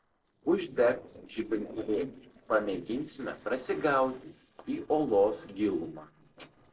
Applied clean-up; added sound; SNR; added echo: neural separator model SepFormer DNS4.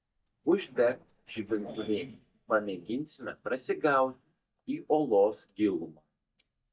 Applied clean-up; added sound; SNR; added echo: neural mask model DeepFilterNet 3.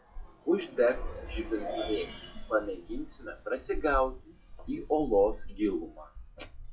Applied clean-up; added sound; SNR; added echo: classical method WPE with log-MMSE.